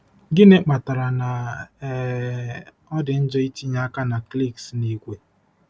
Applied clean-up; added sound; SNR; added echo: none; none; none; none.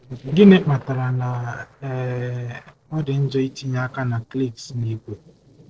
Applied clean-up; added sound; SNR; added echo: neural separator model SepFormer DNS4.